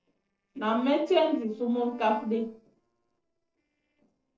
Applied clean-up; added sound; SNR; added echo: neural separator model SepFormer DNS4.